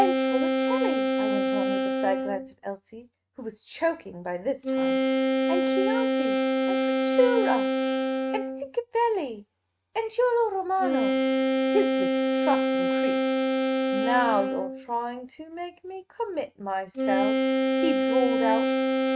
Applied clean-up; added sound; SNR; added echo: neural mask model RNNoise.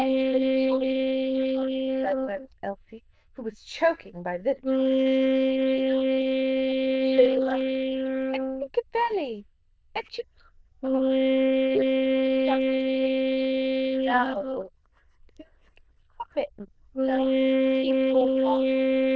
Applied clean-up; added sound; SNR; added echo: neural diffusion model UNIVERSE++.